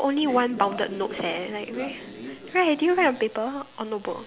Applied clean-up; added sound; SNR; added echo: none; Train; 14 dB; none.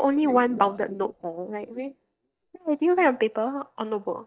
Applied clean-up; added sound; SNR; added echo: neural mask model DeepFilterNet 3.